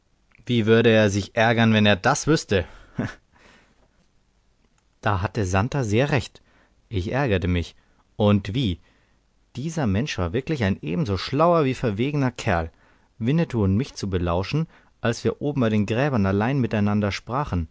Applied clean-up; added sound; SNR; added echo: none; none; none; none.